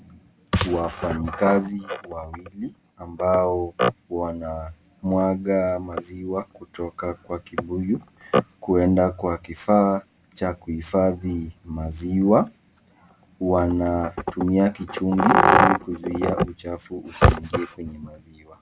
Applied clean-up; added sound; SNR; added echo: none; none; none; none.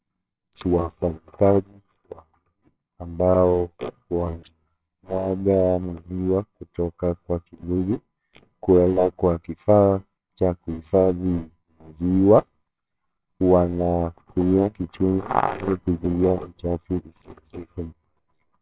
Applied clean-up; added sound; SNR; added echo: neural separator model SepFormer WHAMR!.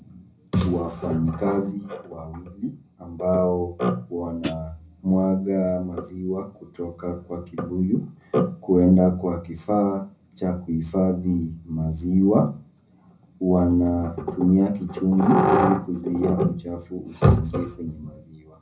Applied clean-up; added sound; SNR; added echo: none; Hi-hat; 8 dB; reverberation time 0.4 s.